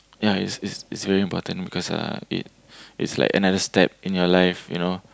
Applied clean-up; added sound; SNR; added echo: none; none; none; none.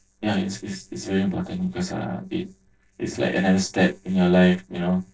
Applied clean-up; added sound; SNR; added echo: neural separator model SepFormer DNS4.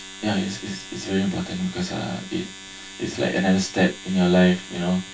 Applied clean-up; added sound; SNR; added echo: none; Domestic sounds, home sounds; 16 dB; reverberation time 0.2 s.